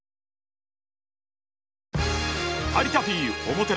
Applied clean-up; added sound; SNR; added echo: none; none; none; none.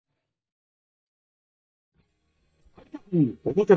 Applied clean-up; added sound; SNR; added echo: neural mask model DeepFilterNet 3.